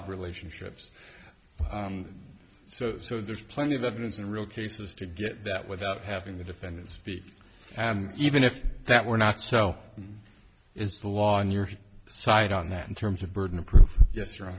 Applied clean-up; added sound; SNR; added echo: none; none; none; none.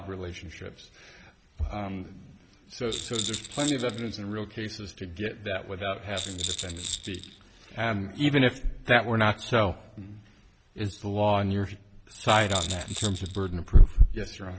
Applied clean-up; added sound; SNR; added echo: none; Rattle; 10 dB; none.